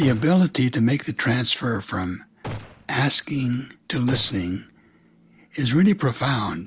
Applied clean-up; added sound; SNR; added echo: none; Gunshot, gunfire; 16 dB; none.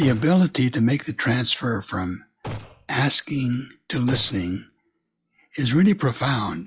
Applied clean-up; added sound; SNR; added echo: classical method log-MMSE.